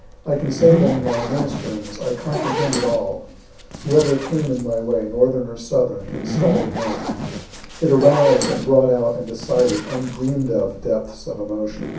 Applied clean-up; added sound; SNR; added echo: none; Zipper (clothing); 7 dB; reverberation time 0.6 s.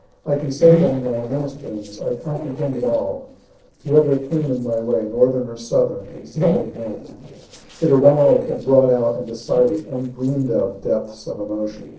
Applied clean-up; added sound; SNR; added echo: neural separator model SepFormer DNS4.